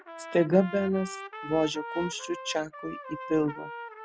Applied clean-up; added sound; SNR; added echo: none; Trumpet; 11 dB; none.